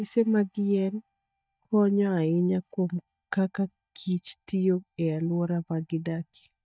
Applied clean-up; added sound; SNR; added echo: neural mask model DeepFilterNet 3.